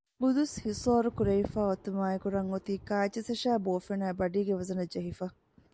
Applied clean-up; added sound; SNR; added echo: none; none; none; none.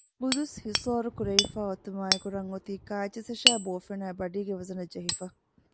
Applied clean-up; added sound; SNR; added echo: none; Hammer; -1 dB; none.